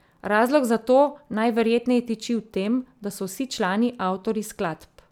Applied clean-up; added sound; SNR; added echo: none; none; none; none.